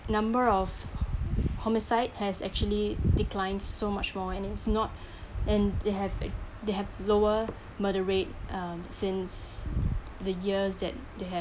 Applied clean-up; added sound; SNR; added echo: none; none; none; none.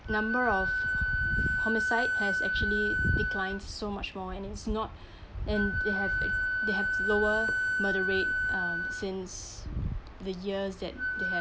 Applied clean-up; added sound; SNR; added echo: none; Wind instrument, woodwind instrument; -2 dB; none.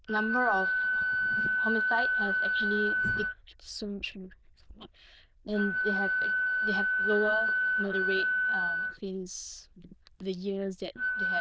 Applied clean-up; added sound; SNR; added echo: neural diffusion model UNIVERSE++.